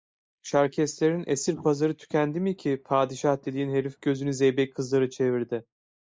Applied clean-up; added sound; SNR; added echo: neural mask model Resemble Enhance denoiser.